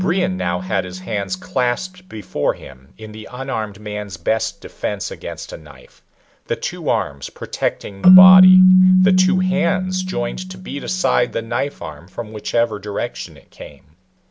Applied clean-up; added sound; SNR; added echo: none; Keyboard (musical); -3 dB; none.